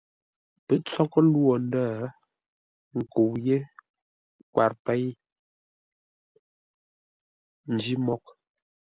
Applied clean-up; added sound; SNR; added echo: none; none; none; none.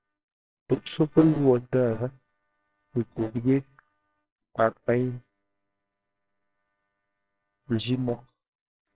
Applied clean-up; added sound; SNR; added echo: neural separator model SepFormer WHAMR!.